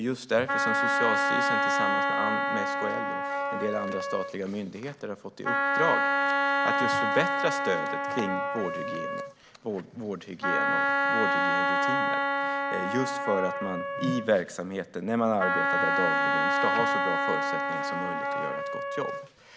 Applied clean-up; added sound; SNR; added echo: none; Wind instrument, woodwind instrument; -4 dB; none.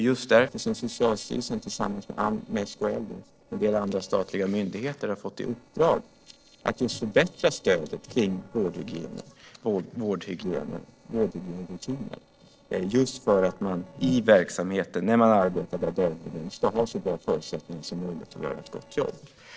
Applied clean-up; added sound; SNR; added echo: neural separator model SepFormer DNS4.